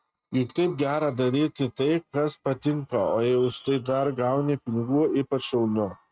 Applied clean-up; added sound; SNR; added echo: neural mask model RNNoise.